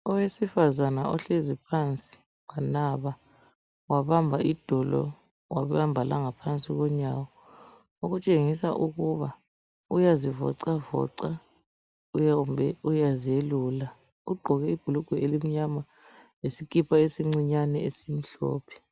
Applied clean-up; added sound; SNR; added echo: none; none; none; none.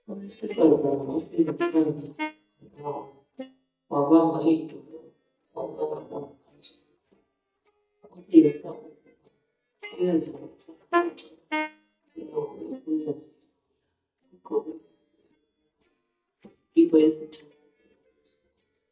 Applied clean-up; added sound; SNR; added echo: neural mask model DeepFilterNet 3.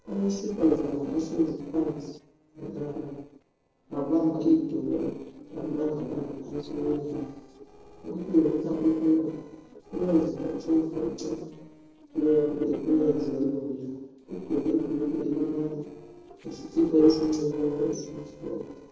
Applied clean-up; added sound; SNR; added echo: neural separator model SepFormer DNS4.